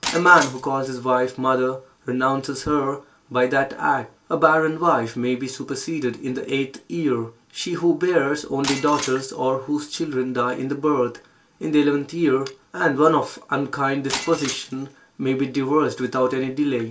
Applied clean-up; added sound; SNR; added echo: none; Shatter; 11 dB; reverberation time 0.2 s.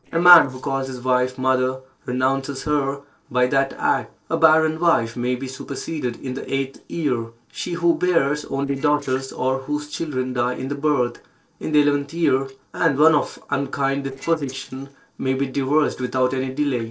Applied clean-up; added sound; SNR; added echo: neural separator model SepFormer DNS4.